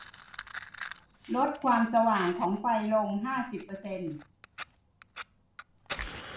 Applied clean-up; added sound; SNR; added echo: none; Fire; 14 dB; reverberation time 0.4 s.